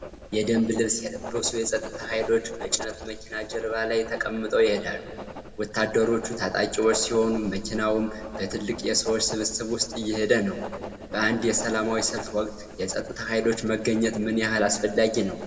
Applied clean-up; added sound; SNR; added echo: none; Writing; 13 dB; reverberation time 2.0 s.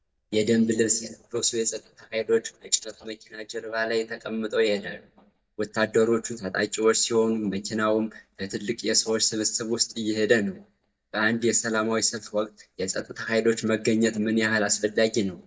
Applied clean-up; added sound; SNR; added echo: neural mask model DeepFilterNet 3.